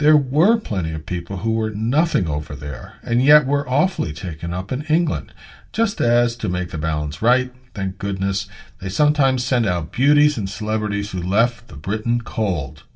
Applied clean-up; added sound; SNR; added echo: none; none; none; reverberation time 0.2 s.